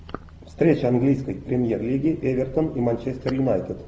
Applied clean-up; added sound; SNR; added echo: none; none; none; none.